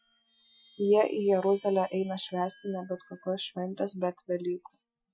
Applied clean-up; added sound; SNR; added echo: classical method Wiener filter.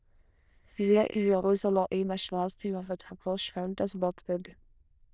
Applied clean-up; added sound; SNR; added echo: neural diffusion model UNIVERSE++.